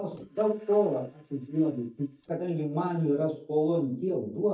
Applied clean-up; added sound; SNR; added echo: neural mask model DeepFilterNet 3.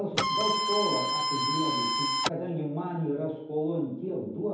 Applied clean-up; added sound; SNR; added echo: none; Printer; -4 dB; reverberation time 0.9 s.